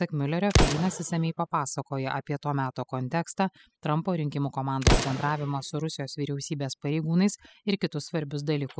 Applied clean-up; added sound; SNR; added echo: classical method spectral subtraction.